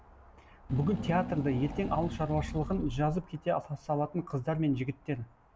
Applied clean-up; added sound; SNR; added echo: none; Engine / Car; 7 dB; none.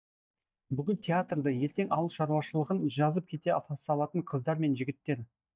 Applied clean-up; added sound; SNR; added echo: neural mask model DeepFilterNet 3.